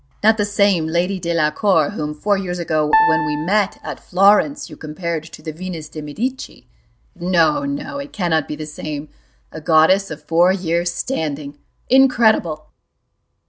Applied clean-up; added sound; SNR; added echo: none; Piano; 1 dB; none.